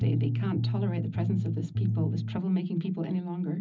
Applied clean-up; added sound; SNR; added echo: none; Bass guitar; -2 dB; reverberation time 0.4 s.